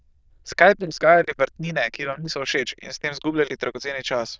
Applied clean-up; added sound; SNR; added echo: neural diffusion model UNIVERSE++.